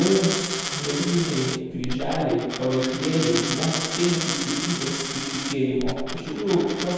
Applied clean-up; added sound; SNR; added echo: none; Coin (dropping); 6 dB; reverberation time 1.2 s.